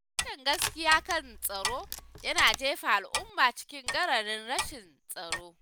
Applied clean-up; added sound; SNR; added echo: none; Clock + Camera; 7 dB; none.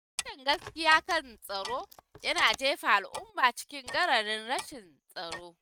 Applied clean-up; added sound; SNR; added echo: neural mask model RNNoise.